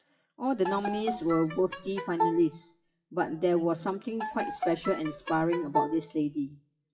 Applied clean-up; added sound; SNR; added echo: classical method WPE with log-MMSE.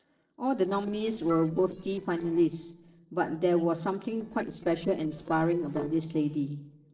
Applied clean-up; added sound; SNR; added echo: neural separator model SepFormer DNS4.